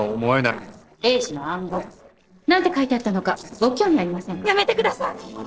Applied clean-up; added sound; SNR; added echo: neural separator model SepFormer DNS4.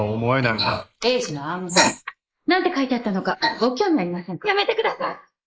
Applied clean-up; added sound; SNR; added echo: neural mask model Resemble Enhance denoiser.